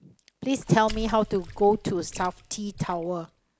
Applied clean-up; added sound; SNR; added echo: none; Water / Splash, splatter; 14 dB; none.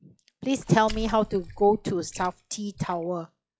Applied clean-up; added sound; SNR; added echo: classical method log-MMSE.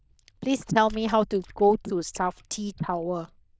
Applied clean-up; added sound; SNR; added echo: neural diffusion model UNIVERSE++.